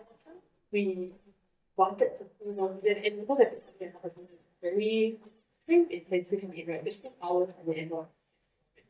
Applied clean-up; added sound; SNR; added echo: neural mask model DeepFilterNet 3.